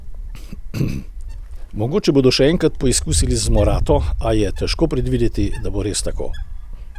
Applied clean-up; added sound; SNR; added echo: none; Wind; 2 dB; none.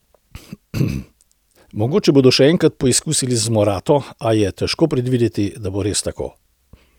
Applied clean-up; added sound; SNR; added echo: none; none; none; none.